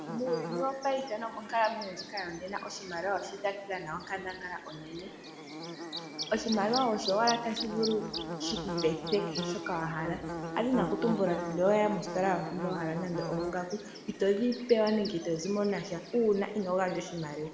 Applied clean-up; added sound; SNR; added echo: none; Buzz / Bird; 8 dB; reverberation time 0.9 s.